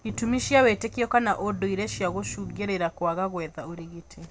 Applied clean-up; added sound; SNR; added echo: none; none; none; none.